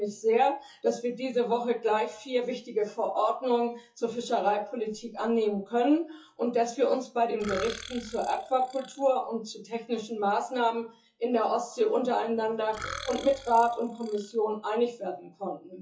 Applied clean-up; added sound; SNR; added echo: classical method WPE with log-MMSE.